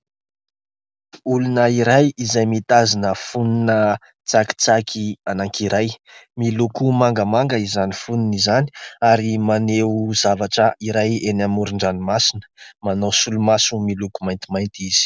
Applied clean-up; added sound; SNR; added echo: none; none; none; none.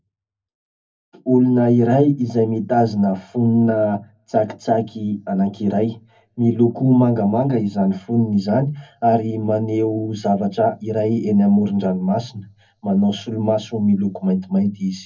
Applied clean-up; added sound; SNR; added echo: none; none; none; reverberation time 0.3 s.